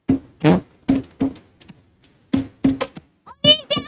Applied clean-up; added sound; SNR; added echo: neural mask model RNNoise.